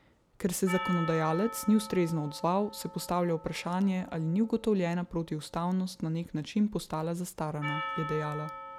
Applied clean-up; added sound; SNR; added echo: none; Percussion; 12 dB; none.